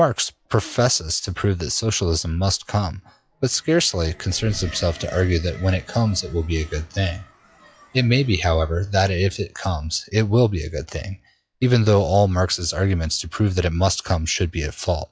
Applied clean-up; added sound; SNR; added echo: classical method log-MMSE.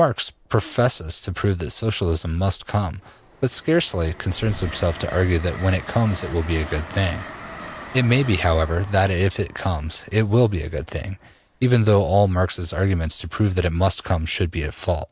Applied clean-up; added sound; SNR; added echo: none; Train; 19 dB; none.